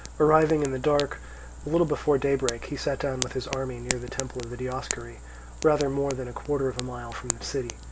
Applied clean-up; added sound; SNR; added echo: none; Fire; 11 dB; none.